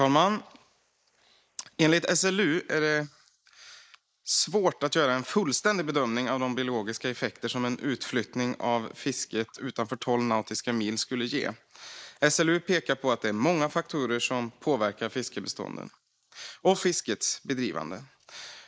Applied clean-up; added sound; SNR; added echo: neural mask model Resemble Enhance denoiser.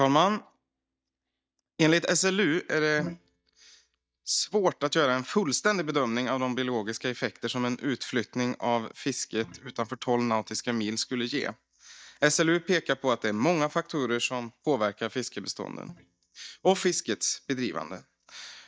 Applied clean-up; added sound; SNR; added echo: neural mask model DeepFilterNet 3.